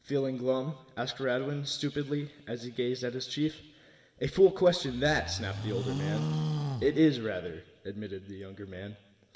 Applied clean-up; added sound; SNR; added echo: none; Livestock, farm animals, working animals; 4 dB; reverberation time 1.4 s.